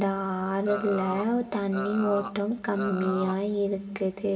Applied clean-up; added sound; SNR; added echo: none; Burping, eructation; 10 dB; reverberation time 2.9 s.